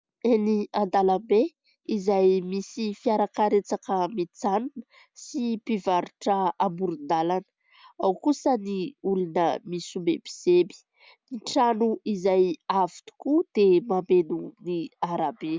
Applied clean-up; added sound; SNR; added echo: none; none; none; none.